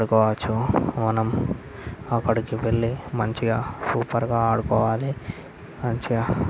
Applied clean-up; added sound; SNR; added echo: none; none; none; none.